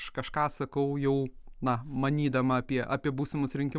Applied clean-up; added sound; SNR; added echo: none; none; none; none.